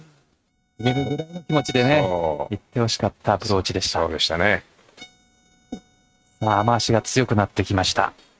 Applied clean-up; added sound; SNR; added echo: neural mask model RNNoise.